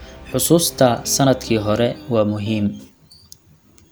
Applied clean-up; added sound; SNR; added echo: none; Electric guitar + Brass instrument; 18 dB; none.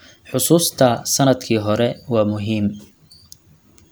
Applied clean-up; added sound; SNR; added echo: none; none; none; none.